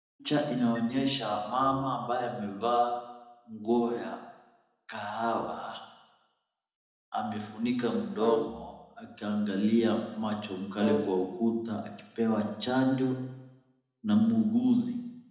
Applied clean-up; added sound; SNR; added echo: none; Brass instrument; 7 dB; reverberation time 0.9 s.